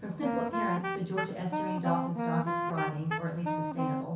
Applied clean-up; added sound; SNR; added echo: none; Wind instrument, woodwind instrument; 0 dB; reverberation time 0.6 s.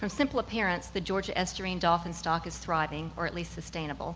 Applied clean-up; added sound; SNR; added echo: none; none; none; none.